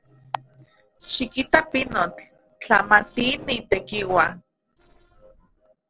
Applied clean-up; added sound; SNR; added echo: neural separator model SepFormer DNS4.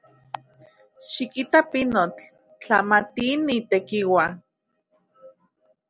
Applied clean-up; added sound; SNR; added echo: none; none; none; none.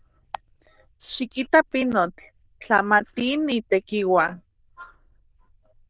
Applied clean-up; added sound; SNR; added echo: neural diffusion model UNIVERSE++.